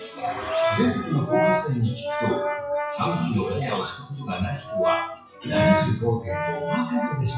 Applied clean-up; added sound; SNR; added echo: classical method WPE with log-MMSE.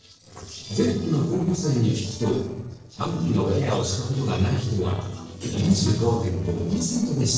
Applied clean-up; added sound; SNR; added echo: neural separator model SepFormer DNS4.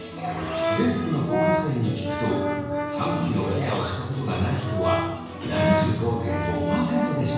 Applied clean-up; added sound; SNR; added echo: none; Brass instrument; 3 dB; reverberation time 1.0 s.